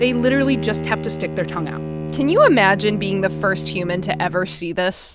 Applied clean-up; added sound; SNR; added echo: none; Bowed string instrument; 7 dB; none.